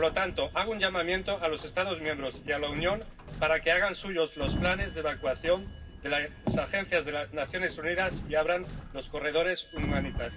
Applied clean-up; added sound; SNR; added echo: none; Sliding door; 9 dB; reverberation time 0.4 s.